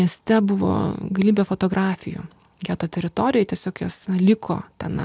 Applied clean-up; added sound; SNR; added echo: none; none; none; none.